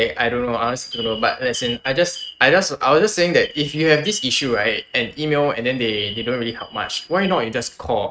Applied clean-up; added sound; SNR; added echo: neural mask model RNNoise.